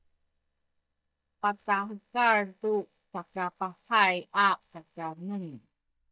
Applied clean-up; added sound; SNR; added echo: neural mask model DeepFilterNet 3.